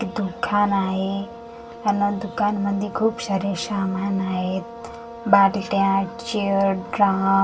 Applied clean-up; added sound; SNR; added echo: none; Brass instrument; 16 dB; reverberation time 0.2 s.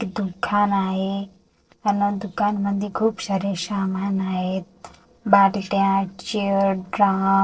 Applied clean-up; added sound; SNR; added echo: neural separator model SepFormer DNS4.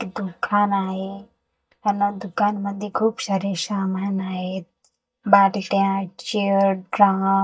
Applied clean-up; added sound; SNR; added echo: neural mask model DeepFilterNet 3.